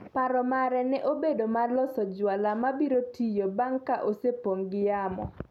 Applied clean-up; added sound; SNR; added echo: none; none; none; none.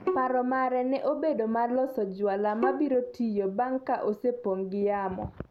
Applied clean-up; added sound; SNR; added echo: none; Bowed string instrument; 11 dB; none.